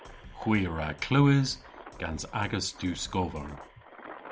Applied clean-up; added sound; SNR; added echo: none; Engine + Drum kit; 18 dB; none.